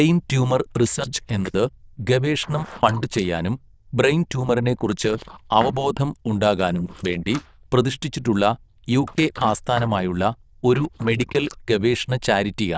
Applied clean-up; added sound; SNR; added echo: neural diffusion model UNIVERSE++.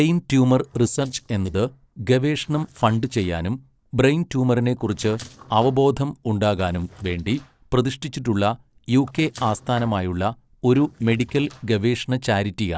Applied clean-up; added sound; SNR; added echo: neural separator model SepFormer DNS4.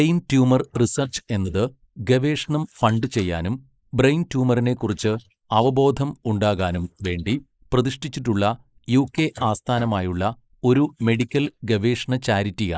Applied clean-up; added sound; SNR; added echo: neural mask model Resemble Enhance denoiser.